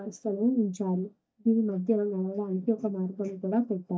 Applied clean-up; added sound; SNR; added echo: neural mask model DeepFilterNet 3.